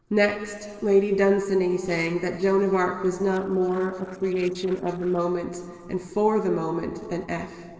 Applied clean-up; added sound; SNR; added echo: neural separator model SepFormer DNS4.